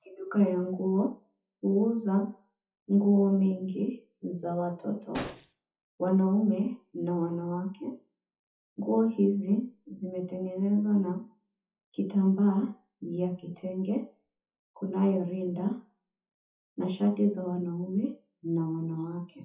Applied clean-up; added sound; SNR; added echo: classical method WPE with log-MMSE.